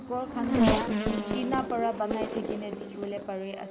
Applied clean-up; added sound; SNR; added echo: none; Race car, auto racing / Accelerating, revving, vroom; -3 dB; none.